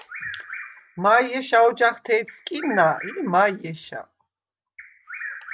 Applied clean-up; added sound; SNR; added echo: none; Bird vocalization, bird call, bird song; 16 dB; none.